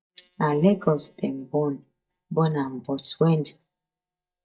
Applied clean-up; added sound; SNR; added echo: neural mask model DeepFilterNet 3.